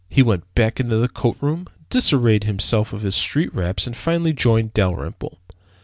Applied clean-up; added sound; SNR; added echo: none; none; none; none.